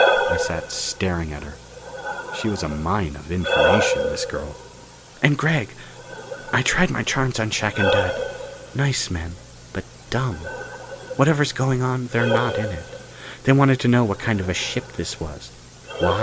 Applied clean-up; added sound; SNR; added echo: none; Breathing; 4 dB; none.